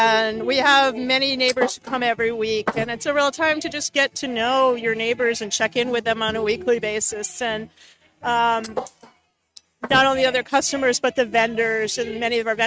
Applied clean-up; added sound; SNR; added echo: neural mask model RNNoise.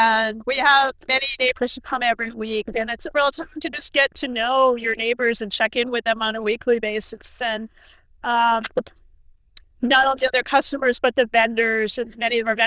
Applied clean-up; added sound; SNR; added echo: neural diffusion model UNIVERSE++.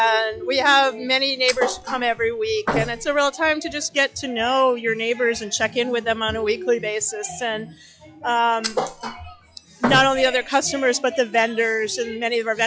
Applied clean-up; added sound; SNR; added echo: classical method log-MMSE.